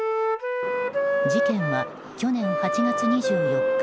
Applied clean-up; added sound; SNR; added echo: none; Wind instrument, woodwind instrument; -3 dB; none.